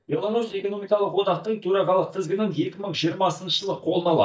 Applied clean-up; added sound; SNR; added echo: neural mask model DeepFilterNet 3.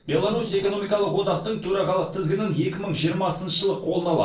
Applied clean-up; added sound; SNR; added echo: neural separator model SepFormer DNS4.